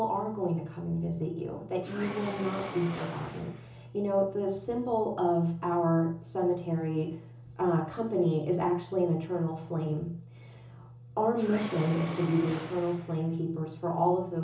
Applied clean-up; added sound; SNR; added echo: none; Mechanisms; 12 dB; reverberation time 0.7 s.